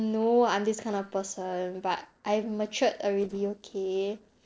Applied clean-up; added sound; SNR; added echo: neural separator model SepFormer DNS4.